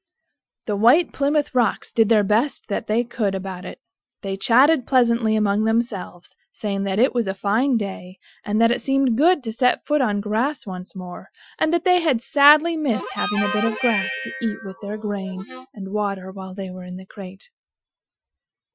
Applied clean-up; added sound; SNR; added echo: classical method Wiener filter.